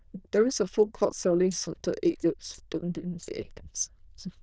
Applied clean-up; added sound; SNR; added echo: neural diffusion model UNIVERSE++.